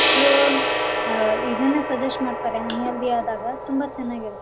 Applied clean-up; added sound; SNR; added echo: none; Gong; 0 dB; none.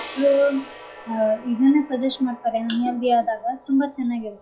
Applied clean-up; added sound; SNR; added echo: classical method log-MMSE.